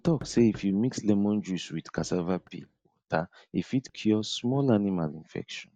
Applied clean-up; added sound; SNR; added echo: neural mask model DeepFilterNet 3.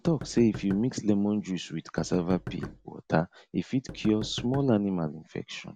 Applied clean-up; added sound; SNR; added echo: none; Knock; 15 dB; none.